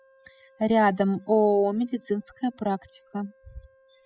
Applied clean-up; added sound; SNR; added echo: classical method spectral subtraction.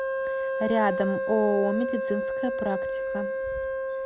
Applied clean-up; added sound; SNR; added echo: none; Wind instrument, woodwind instrument; 0 dB; none.